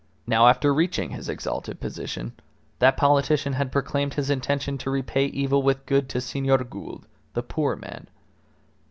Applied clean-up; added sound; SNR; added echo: none; none; none; none.